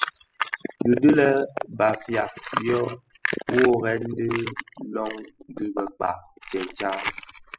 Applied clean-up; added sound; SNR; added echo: classical method spectral subtraction.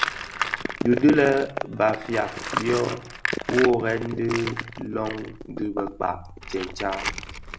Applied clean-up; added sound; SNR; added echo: none; Tools; 8 dB; none.